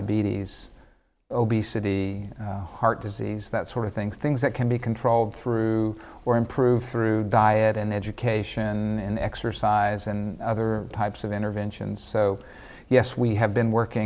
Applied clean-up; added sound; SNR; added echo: none; none; none; none.